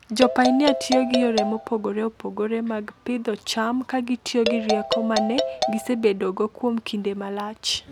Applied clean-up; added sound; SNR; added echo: none; Marimba, xylophone; 3 dB; none.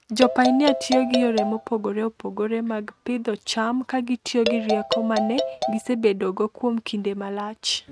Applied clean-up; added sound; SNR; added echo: neural mask model RNNoise.